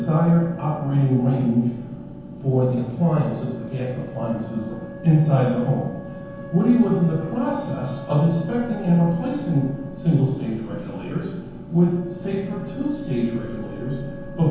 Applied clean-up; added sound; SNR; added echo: none; Wind instrument, woodwind instrument; 19 dB; reverberation time 0.9 s.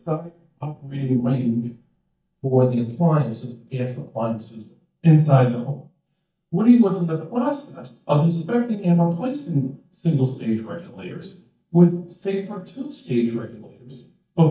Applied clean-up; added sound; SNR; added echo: neural mask model DeepFilterNet 3.